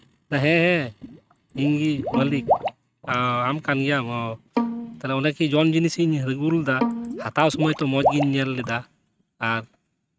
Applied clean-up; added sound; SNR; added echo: neural mask model RNNoise.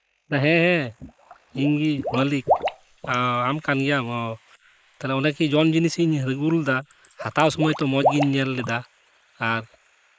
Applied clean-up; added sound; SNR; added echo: neural mask model Resemble Enhance denoiser.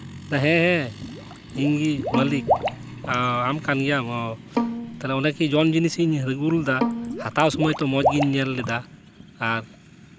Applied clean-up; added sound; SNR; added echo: none; Bowed string instrument + Water / Liquid; 6 dB; none.